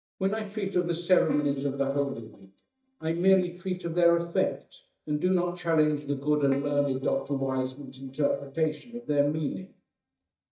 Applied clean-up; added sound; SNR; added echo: neural mask model DeepFilterNet 3.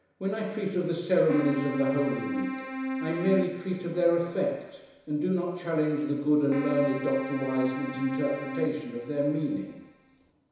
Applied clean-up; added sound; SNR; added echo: none; Keyboard (musical); 6 dB; reverberation time 1.0 s.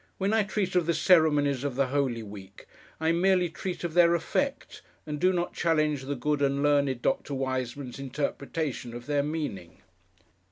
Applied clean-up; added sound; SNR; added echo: none; none; none; none.